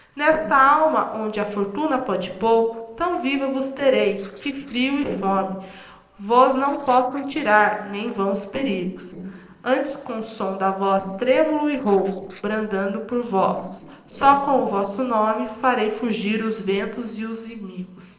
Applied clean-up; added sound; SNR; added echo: neural separator model SepFormer DNS4.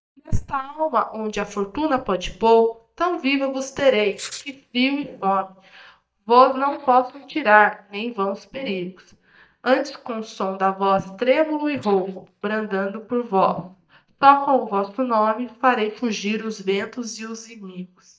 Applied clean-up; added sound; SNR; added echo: neural mask model DeepFilterNet 3.